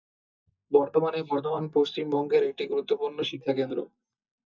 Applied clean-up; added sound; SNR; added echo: neural mask model DeepFilterNet 3.